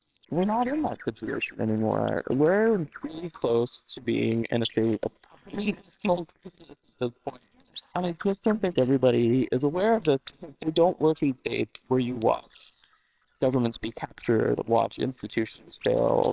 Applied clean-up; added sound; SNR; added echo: neural separator model SepFormer WHAMR!.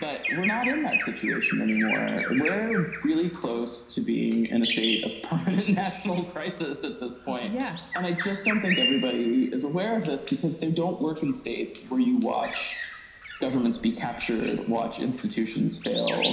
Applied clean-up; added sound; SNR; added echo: none; Bird vocalization, bird call, bird song; 7 dB; reverberation time 0.9 s.